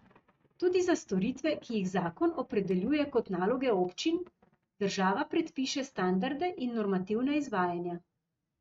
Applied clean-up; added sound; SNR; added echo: neural mask model RNNoise.